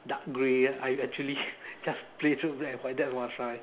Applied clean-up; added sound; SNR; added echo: none; none; none; none.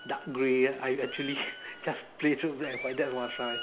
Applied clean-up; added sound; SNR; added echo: none; Squeak; 13 dB; none.